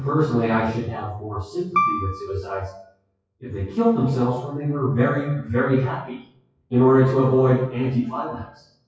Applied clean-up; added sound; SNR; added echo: classical method WPE with log-MMSE.